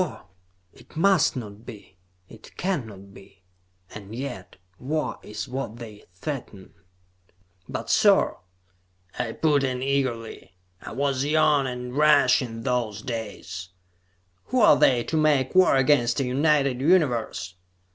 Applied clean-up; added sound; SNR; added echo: none; none; none; none.